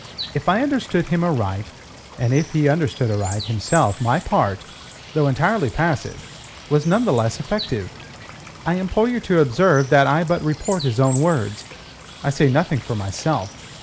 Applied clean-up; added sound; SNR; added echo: none; Water / Bird; 17 dB; none.